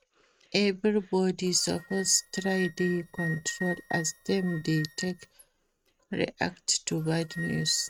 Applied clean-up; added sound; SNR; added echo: neural mask model RNNoise.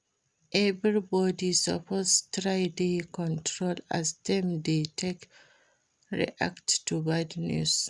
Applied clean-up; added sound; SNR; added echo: none; none; none; none.